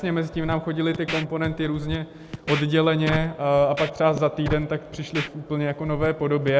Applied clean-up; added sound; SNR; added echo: none; Scratching (performance technique); 11 dB; none.